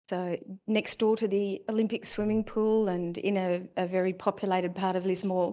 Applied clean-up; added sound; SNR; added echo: neural mask model DeepFilterNet 3.